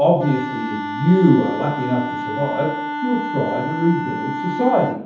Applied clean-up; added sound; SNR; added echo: none; Wind instrument, woodwind instrument; 7 dB; reverberation time 0.7 s.